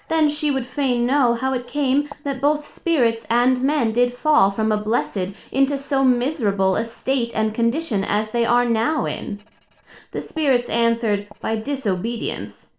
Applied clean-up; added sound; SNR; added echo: neural separator model SepFormer DNS4.